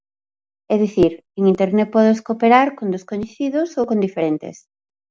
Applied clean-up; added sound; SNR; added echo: none; none; none; none.